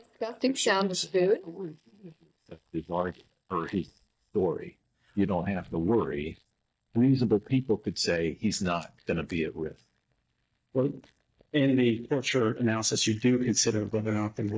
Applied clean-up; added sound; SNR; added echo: neural mask model DeepFilterNet 3.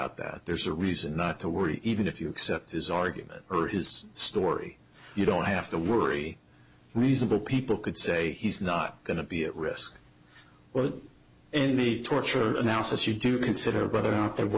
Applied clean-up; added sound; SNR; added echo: none; none; none; none.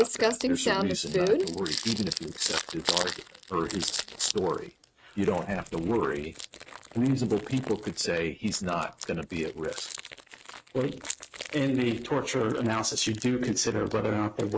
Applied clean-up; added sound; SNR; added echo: neural mask model RNNoise.